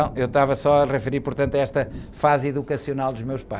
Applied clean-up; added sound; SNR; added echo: none; Thunder / Rain; 16 dB; none.